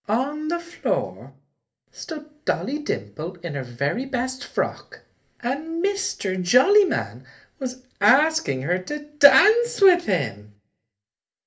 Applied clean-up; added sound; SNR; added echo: none; none; none; reverberation time 0.3 s.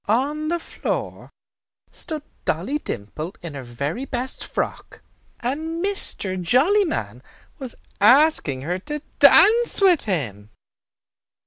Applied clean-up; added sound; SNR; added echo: none; none; none; none.